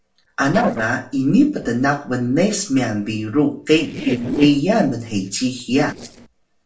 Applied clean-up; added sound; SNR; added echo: neural separator model SepFormer DNS4.